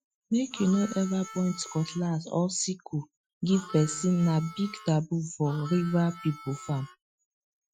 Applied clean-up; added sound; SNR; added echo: classical method Wiener filter.